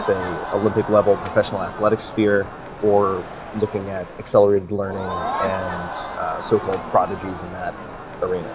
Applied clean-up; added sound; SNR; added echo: none; Crowd; 9 dB; none.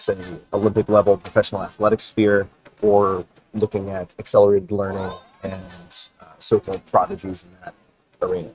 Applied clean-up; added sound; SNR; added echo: neural mask model RNNoise.